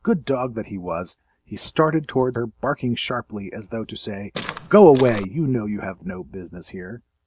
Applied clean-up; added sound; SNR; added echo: none; Walk, footsteps; 11 dB; none.